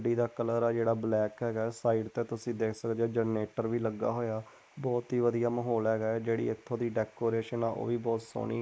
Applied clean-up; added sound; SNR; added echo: neural mask model Resemble Enhance denoiser.